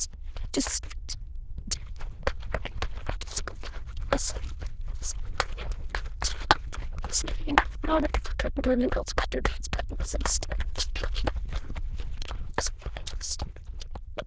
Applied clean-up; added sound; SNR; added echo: neural diffusion model UNIVERSE++.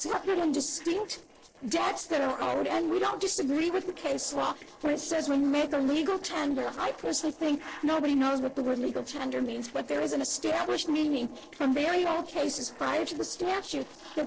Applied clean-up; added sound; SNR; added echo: neural separator model SepFormer DNS4.